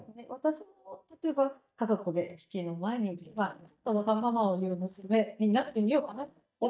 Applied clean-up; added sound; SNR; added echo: neural mask model DeepFilterNet 3.